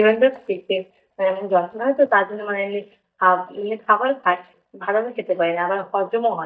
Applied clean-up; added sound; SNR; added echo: neural mask model DeepFilterNet 3.